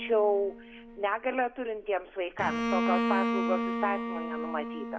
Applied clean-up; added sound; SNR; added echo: none; Bowed string instrument; 2 dB; reverberation time 0.3 s.